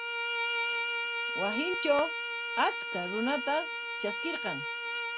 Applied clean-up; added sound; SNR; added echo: none; Bowed string instrument; 0 dB; none.